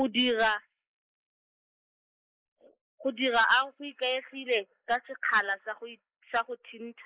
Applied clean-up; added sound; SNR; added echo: neural mask model Resemble Enhance denoiser.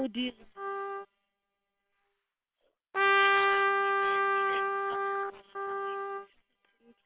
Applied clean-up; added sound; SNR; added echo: neural separator model SepFormer WHAM!.